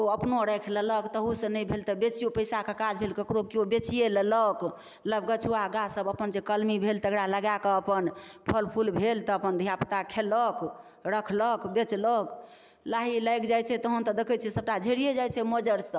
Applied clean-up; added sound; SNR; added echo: none; none; none; none.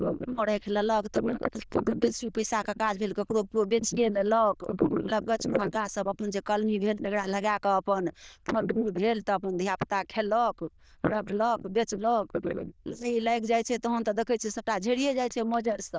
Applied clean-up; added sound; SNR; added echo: neural diffusion model UNIVERSE++.